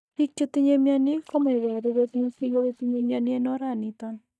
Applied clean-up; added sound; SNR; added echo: neural mask model DeepFilterNet 3.